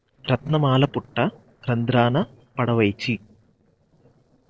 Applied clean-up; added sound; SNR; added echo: neural separator model SepFormer DNS4.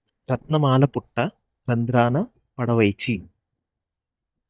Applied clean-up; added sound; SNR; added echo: neural mask model DeepFilterNet 3.